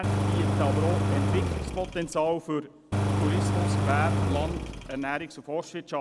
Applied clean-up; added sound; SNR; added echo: none; Engine; -5 dB; none.